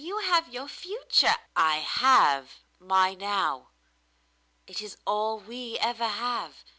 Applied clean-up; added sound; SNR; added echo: none; none; none; none.